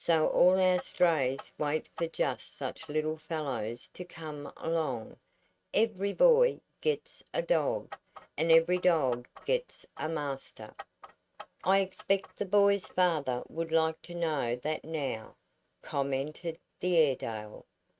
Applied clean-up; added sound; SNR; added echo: neural mask model RNNoise.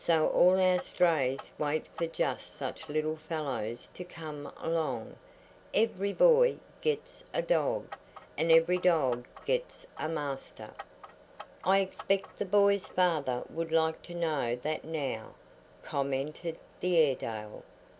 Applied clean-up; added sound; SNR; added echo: none; Clock; 20 dB; none.